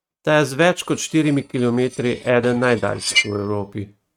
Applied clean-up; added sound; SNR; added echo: neural mask model RNNoise.